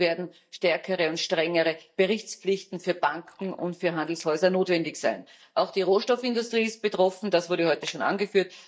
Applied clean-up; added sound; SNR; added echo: neural mask model DeepFilterNet 3.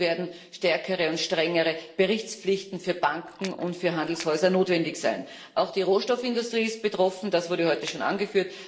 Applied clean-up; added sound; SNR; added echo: neural separator model SepFormer DNS4.